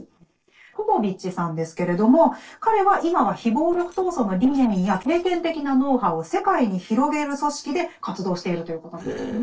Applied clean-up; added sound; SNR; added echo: neural separator model SepFormer DNS4.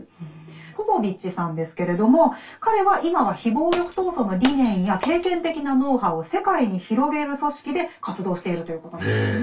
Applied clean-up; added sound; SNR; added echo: none; Glass; 11 dB; reverberation time 0.2 s.